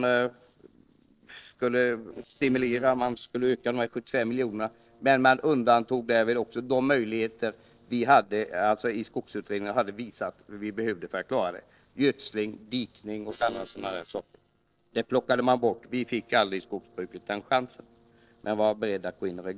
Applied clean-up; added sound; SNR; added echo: neural separator model SepFormer DNS4.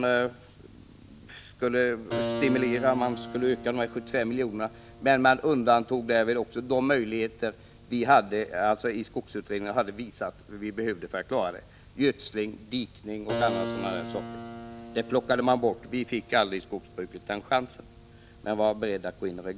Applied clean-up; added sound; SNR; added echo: none; Keyboard (musical); 12 dB; none.